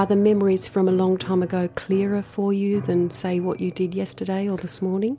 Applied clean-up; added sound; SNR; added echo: none; Piano; 18 dB; none.